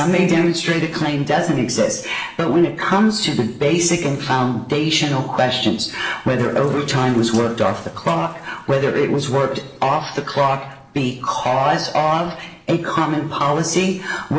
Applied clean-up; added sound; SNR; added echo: neural separator model SepFormer DNS4.